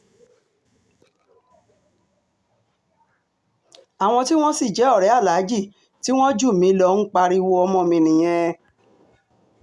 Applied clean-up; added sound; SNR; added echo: none; none; none; none.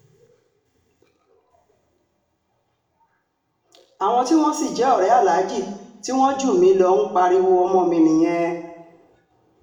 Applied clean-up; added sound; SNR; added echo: none; none; none; reverberation time 0.9 s.